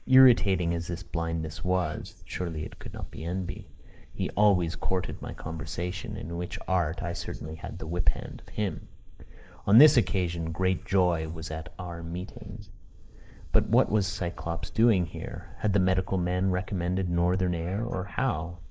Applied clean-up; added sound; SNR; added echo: neural mask model Resemble Enhance denoiser.